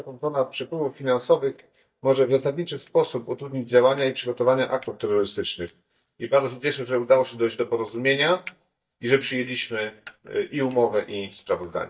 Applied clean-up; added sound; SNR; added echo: neural mask model DeepFilterNet 3.